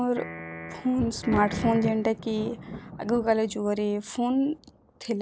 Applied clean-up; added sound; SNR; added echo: none; Piano + Thunder; 10 dB; none.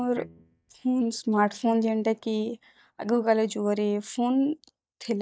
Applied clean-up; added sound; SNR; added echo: neural mask model DeepFilterNet 3.